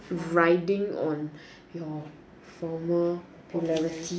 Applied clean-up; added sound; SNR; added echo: none; none; none; none.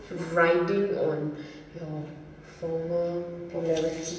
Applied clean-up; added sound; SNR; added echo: none; none; none; reverberation time 1.2 s.